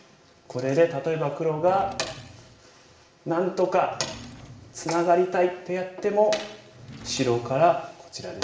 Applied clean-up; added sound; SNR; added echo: none; Drawer open or close; 20 dB; reverberation time 0.8 s.